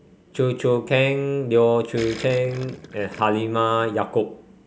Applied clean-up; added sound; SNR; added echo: none; Gurgling; 17 dB; none.